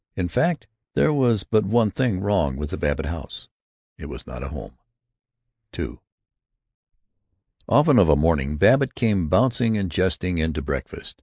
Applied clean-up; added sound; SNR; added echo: neural mask model Resemble Enhance denoiser.